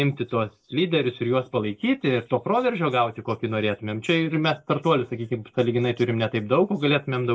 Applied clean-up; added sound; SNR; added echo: neural mask model Resemble Enhance denoiser.